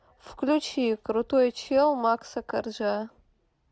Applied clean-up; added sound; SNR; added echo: none; none; none; none.